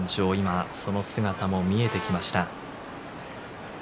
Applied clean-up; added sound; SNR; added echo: none; Brass instrument; 11 dB; none.